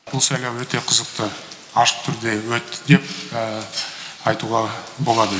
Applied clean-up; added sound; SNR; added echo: none; none; none; none.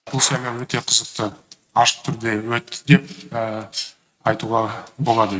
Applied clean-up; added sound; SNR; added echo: neural mask model RNNoise.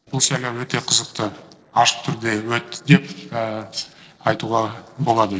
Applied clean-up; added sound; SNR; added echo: neural separator model SepFormer DNS4.